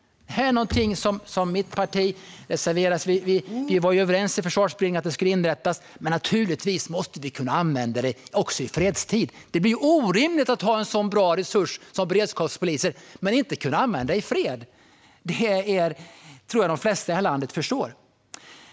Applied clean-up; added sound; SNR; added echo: none; Bird; 15 dB; none.